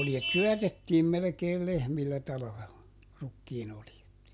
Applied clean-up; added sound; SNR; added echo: none; Vehicle horn, car horn, honking; 11 dB; none.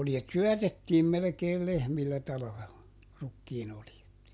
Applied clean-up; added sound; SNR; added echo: none; none; none; none.